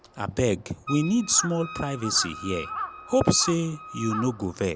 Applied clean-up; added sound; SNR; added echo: none; Wind instrument, woodwind instrument + Crow; 11 dB; none.